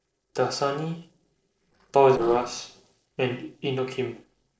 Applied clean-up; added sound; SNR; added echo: neural separator model SepFormer DNS4.